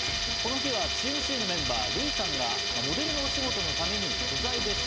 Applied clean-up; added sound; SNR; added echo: none; Tools; -4 dB; none.